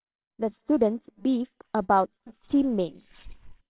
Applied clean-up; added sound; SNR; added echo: neural separator model SepFormer WHAMR!.